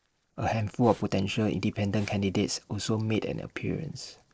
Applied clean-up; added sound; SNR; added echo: neural separator model SepFormer DNS4.